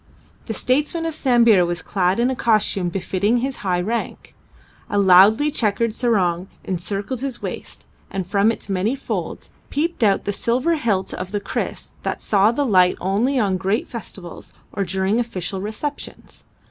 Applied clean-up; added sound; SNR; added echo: none; none; none; none.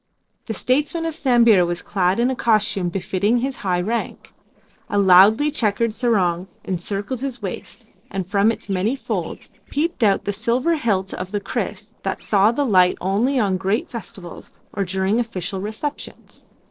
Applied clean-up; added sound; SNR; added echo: neural separator model SepFormer DNS4.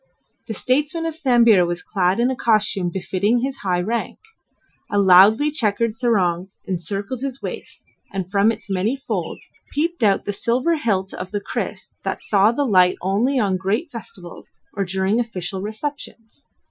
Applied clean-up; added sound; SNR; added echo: classical method Wiener filter.